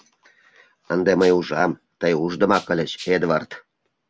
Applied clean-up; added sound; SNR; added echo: none; Rattle (instrument); 17 dB; none.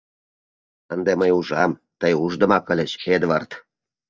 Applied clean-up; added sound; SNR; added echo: neural mask model DeepFilterNet 3.